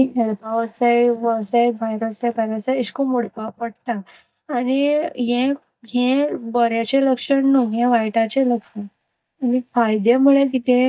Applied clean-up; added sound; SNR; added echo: neural mask model DeepFilterNet 3.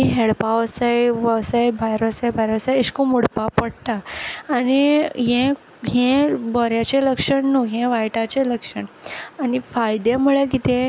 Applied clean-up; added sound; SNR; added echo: none; none; none; none.